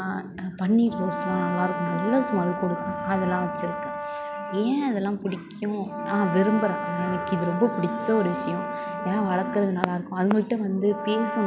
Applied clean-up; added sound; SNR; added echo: none; Brass instrument; 7 dB; none.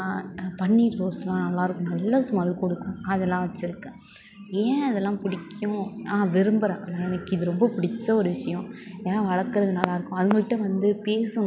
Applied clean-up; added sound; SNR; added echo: none; none; none; none.